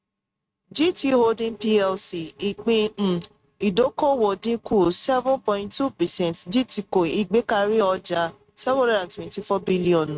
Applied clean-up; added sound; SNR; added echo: neural mask model RNNoise.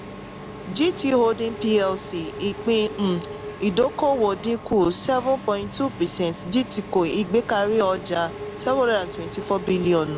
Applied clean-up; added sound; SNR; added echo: none; Engine / Mechanisms; 13 dB; none.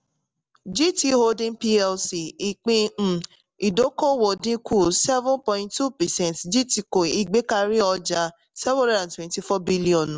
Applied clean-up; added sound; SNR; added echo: none; none; none; none.